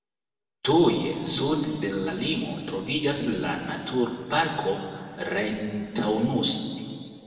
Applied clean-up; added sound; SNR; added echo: none; none; none; reverberation time 2.4 s.